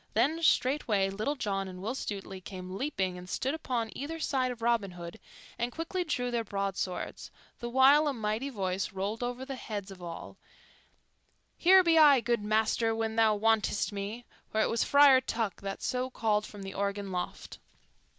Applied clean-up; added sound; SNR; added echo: none; none; none; none.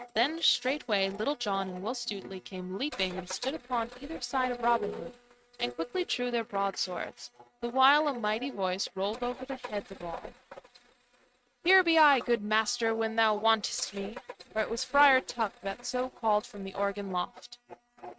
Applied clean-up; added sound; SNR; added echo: neural mask model RNNoise.